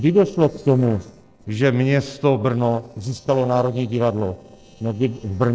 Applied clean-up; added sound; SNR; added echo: neural separator model SepFormer DNS4.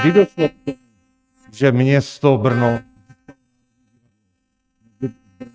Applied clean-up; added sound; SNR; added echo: neural mask model RNNoise.